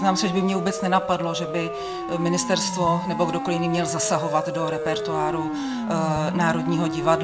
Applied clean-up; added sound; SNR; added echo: none; Siren; 4 dB; reverberation time 1.1 s.